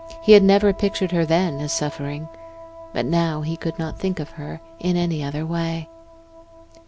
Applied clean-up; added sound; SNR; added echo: none; Wind instrument, woodwind instrument; 19 dB; none.